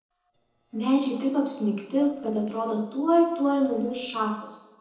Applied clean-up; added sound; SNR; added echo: neural separator model SepFormer DNS4.